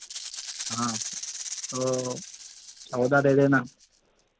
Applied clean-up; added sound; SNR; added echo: none; Rattle (instrument); 10 dB; none.